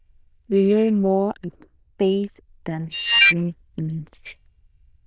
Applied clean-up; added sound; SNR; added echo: neural diffusion model UNIVERSE++.